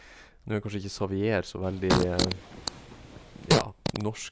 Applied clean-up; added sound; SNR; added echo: none; Fart; -2 dB; none.